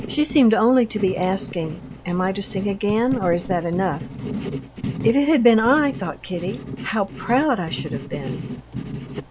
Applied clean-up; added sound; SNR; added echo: none; Writing; 10 dB; none.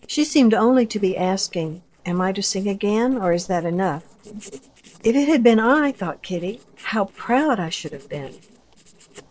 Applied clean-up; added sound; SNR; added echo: neural separator model SepFormer DNS4.